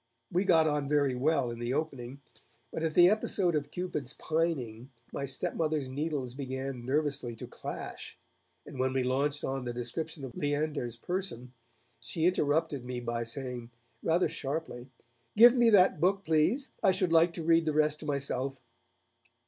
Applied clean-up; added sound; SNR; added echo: none; none; none; none.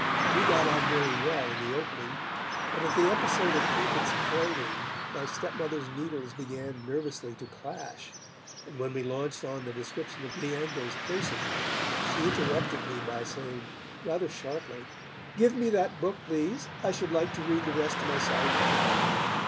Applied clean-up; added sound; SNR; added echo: none; Car passing by / Traffic noise, roadway noise; -1 dB; none.